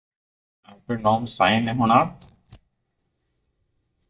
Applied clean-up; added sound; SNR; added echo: neural mask model DeepFilterNet 3.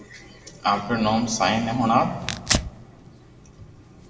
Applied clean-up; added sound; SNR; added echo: none; Tearing; 8 dB; reverberation time 1.5 s.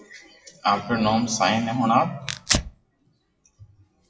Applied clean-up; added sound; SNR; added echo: classical method WPE with log-MMSE.